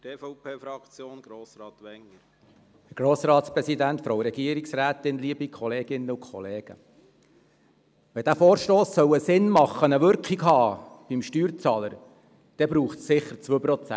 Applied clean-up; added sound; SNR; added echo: none; none; none; none.